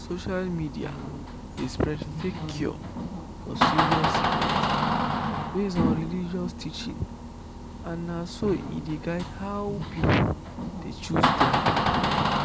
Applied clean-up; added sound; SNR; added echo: none; Door; -2 dB; none.